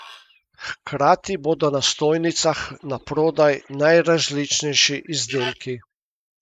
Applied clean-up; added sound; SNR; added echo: neural mask model Resemble Enhance denoiser.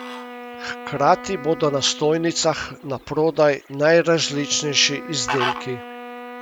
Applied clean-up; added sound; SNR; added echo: none; Wind instrument, woodwind instrument + Fowl; 12 dB; none.